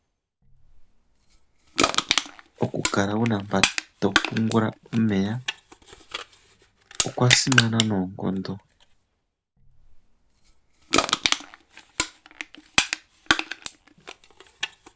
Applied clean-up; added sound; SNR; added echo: none; Crushing; 0 dB; none.